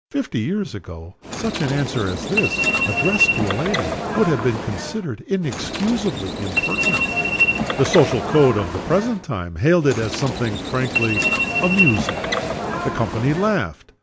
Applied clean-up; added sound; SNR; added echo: none; Subway, metro, underground; 1 dB; none.